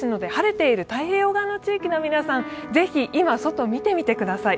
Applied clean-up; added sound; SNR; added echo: none; Telephone; 15 dB; none.